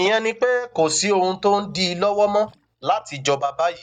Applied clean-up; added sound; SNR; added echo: neural mask model DeepFilterNet 3.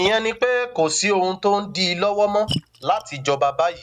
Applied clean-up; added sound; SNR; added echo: neural mask model RNNoise.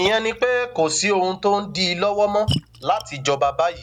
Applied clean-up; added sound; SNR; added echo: none; Splash, splatter; 12 dB; none.